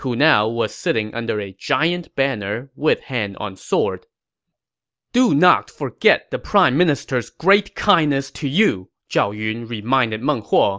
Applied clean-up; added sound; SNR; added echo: none; none; none; none.